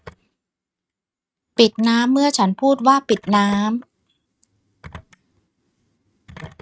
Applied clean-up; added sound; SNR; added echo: neural mask model RNNoise.